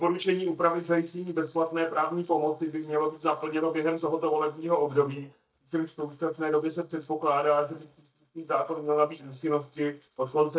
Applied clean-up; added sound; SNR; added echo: neural mask model DeepFilterNet 3.